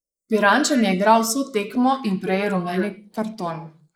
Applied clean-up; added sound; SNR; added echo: neural mask model Resemble Enhance denoiser.